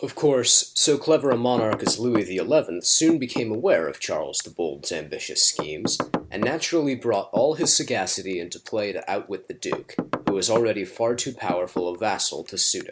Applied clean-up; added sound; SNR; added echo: none; Knock / Wood; 10 dB; none.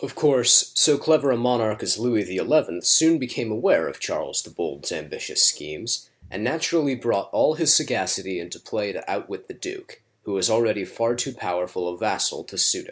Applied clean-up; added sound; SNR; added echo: none; none; none; none.